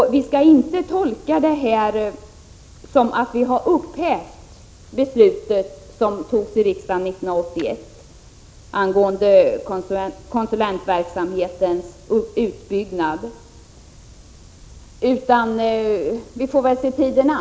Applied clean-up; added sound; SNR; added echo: none; none; none; none.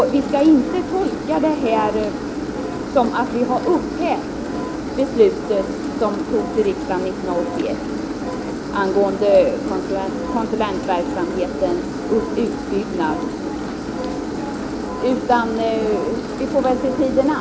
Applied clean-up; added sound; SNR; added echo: none; Engine; 4 dB; none.